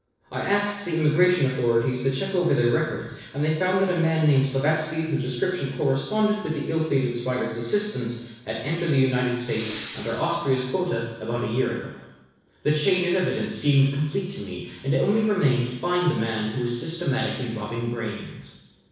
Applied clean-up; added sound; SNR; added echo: neural separator model SepFormer DNS4.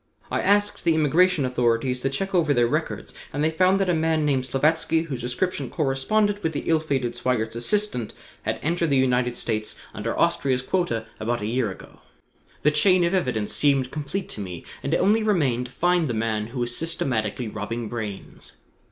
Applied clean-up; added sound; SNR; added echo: none; none; none; none.